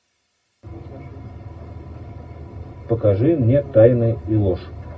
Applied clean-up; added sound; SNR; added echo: none; none; none; reverberation time 0.2 s.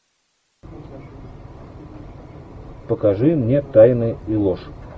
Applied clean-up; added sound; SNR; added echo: none; none; none; none.